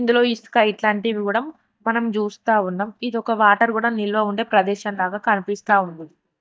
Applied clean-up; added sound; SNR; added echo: neural mask model DeepFilterNet 3.